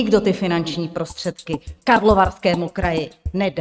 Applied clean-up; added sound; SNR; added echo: neural mask model RNNoise.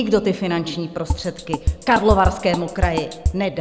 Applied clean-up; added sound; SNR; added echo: none; Drum kit; 2 dB; none.